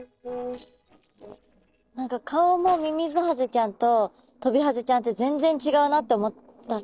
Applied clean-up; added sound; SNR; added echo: neural separator model SepFormer DNS4.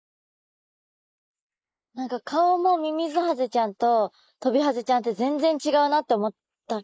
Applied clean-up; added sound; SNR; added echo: neural mask model Resemble Enhance denoiser.